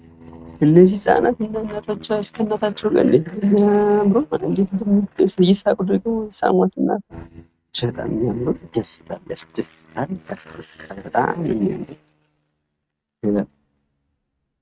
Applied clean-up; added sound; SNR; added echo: neural mask model RNNoise.